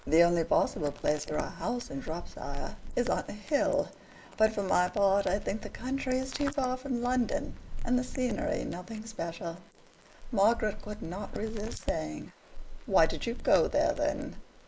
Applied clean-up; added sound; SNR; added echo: neural mask model Resemble Enhance denoiser.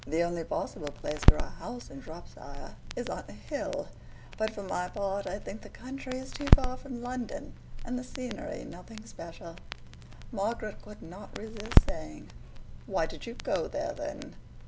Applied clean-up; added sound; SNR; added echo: none; Crackle; -4 dB; none.